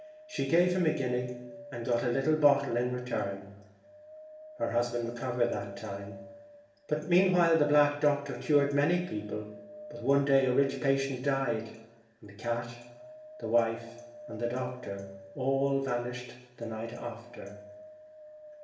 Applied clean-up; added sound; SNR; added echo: none; Wind; 18 dB; reverberation time 0.8 s.